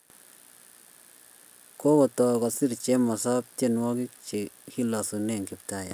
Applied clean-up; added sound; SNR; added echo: none; none; none; none.